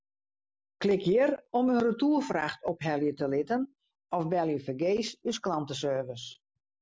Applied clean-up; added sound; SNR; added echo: none; none; none; none.